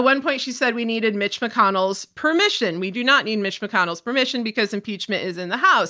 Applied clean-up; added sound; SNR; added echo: none; none; none; none.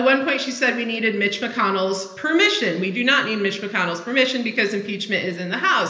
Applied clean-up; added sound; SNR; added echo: none; none; none; reverberation time 1.4 s.